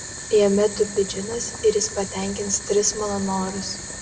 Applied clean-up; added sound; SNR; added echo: none; Boiling; 10 dB; reverberation time 1.3 s.